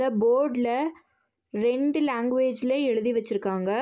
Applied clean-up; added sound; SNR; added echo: none; none; none; none.